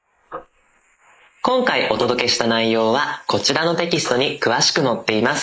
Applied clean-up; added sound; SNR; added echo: neural mask model Resemble Enhance denoiser.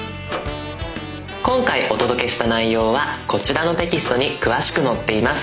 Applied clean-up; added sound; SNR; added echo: none; Microwave oven; 15 dB; none.